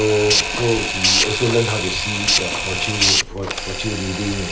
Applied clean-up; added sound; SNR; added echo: none; Tools + Camera; -2 dB; none.